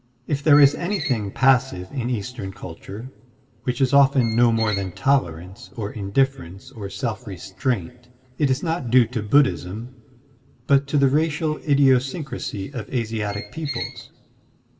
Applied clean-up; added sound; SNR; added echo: none; Squeak; 11 dB; reverberation time 1.3 s.